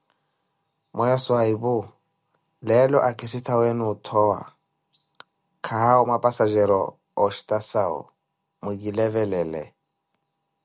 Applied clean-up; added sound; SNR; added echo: none; none; none; none.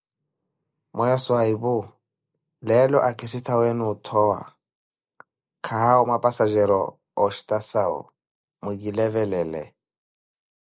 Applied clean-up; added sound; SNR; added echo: neural mask model Resemble Enhance denoiser.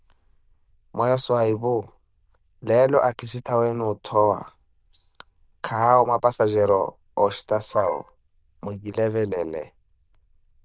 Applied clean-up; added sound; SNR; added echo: neural diffusion model UNIVERSE++.